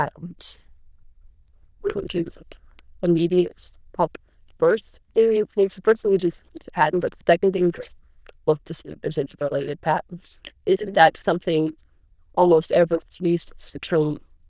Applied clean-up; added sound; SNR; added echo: neural diffusion model UNIVERSE++.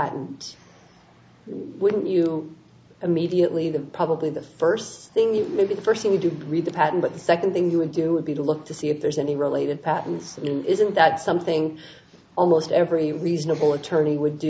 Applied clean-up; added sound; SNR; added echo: none; none; none; none.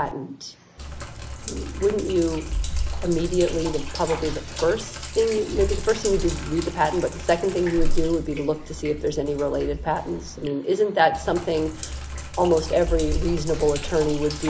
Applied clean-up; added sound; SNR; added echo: none; Sink (filling or washing); 4 dB; none.